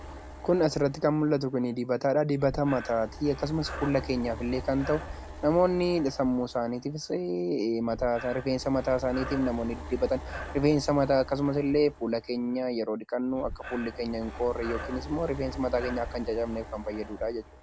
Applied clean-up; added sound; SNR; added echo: none; Breathing; 13 dB; none.